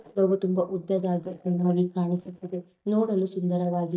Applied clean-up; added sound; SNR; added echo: neural mask model DeepFilterNet 3.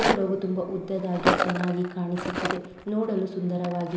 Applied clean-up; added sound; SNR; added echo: none; Rattle; 2 dB; reverberation time 0.8 s.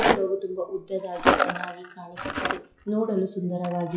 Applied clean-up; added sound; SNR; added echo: classical method WPE with log-MMSE.